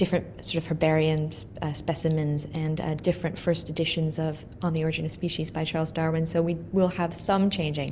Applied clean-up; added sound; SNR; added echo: none; none; none; none.